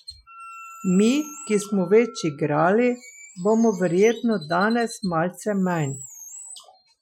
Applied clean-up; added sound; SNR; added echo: classical method Wiener filter.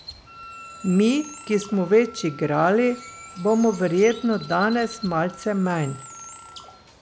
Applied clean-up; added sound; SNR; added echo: none; Bird + Wind instrument, woodwind instrument; 17 dB; none.